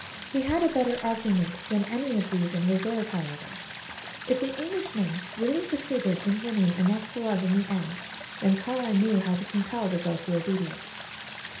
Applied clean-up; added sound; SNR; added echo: none; Stream; 11 dB; reverberation time 0.5 s.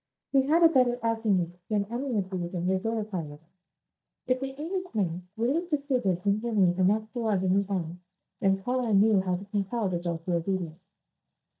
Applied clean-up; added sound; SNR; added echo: neural mask model DeepFilterNet 3.